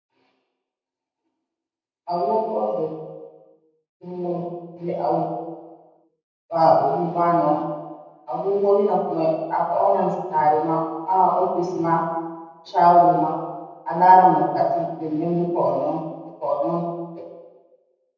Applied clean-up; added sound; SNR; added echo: none; none; none; reverberation time 1.1 s.